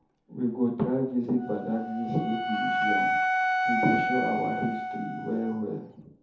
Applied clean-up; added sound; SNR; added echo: none; Wind instrument, woodwind instrument; 0 dB; reverberation time 0.5 s.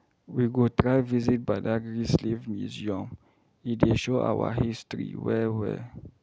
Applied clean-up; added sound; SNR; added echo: none; none; none; none.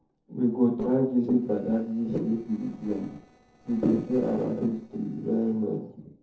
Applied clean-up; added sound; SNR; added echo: neural separator model SepFormer DNS4.